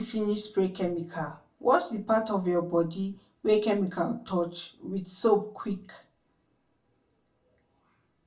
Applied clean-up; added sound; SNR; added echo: none; none; none; reverberation time 0.3 s.